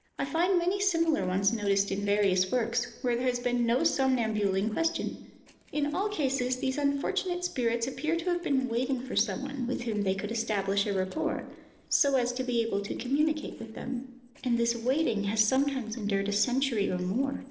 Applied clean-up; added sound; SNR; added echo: neural separator model SepFormer DNS4.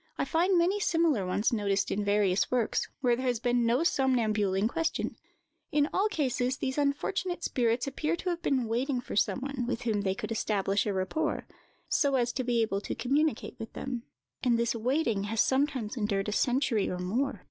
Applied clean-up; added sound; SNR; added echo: none; none; none; none.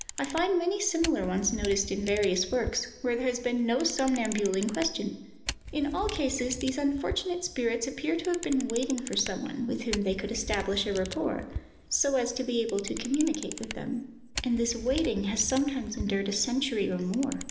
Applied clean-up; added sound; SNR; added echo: none; Camera; 12 dB; reverberation time 0.8 s.